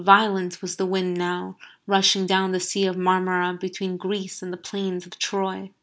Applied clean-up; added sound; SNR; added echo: none; none; none; none.